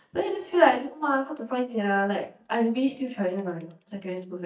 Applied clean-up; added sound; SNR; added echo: neural mask model DeepFilterNet 3.